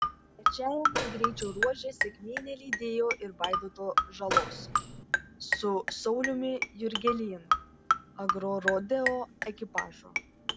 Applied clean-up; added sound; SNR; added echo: none; Marimba, xylophone + Door; -1 dB; none.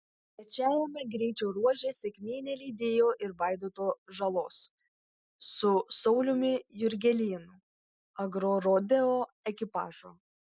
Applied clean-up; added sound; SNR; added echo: none; none; none; none.